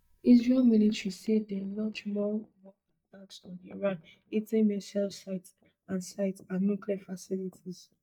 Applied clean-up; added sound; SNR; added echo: neural mask model DeepFilterNet 3.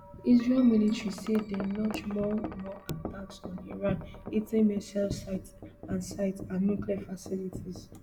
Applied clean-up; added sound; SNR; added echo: none; Wind chime; 12 dB; none.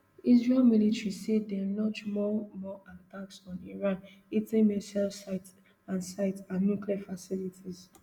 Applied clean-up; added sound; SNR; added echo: none; none; none; none.